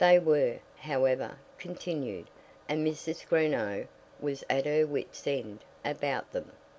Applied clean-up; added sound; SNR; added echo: none; none; none; none.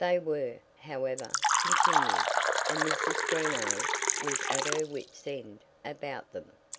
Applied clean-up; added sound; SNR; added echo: none; Fill (with liquid); -4 dB; none.